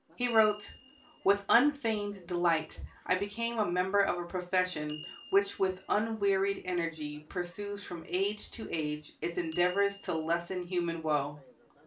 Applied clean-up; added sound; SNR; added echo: none; Door / Bell; 20 dB; reverberation time 0.3 s.